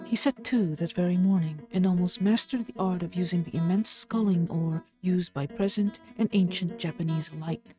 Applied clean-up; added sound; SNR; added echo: neural mask model RNNoise.